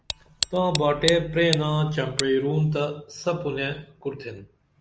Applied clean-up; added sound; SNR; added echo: none; Tick; 8 dB; none.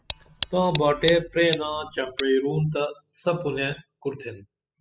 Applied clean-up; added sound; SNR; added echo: classical method spectral subtraction.